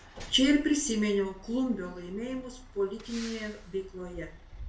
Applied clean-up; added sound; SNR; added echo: none; Truck; 16 dB; reverberation time 0.4 s.